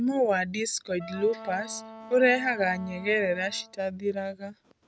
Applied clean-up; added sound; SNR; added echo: none; Wind instrument, woodwind instrument; 19 dB; none.